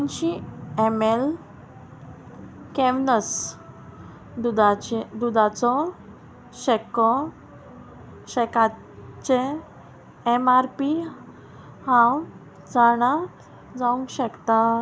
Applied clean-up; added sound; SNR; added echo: none; none; none; none.